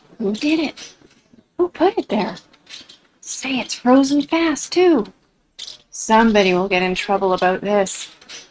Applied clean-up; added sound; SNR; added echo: neural mask model RNNoise.